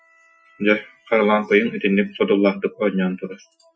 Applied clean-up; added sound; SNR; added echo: classical method Wiener filter.